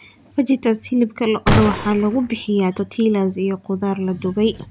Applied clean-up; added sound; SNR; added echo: none; Gunshot, gunfire; 3 dB; none.